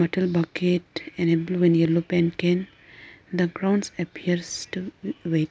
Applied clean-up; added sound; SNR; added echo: none; none; none; none.